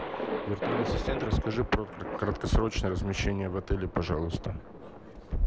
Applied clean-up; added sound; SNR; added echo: none; Thunder; 7 dB; none.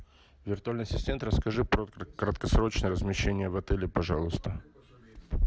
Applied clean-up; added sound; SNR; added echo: none; none; none; none.